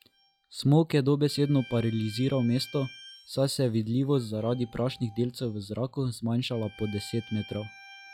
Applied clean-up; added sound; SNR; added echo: classical method log-MMSE.